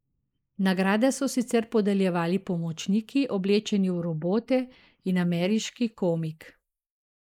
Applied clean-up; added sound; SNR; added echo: neural mask model Resemble Enhance denoiser.